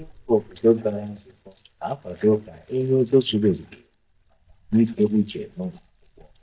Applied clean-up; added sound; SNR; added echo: neural mask model DeepFilterNet 3.